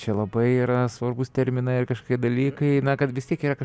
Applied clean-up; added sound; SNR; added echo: none; none; none; none.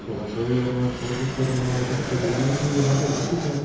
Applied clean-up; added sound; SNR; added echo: none; Fixed-wing aircraft, airplane; 5 dB; reverberation time 0.7 s.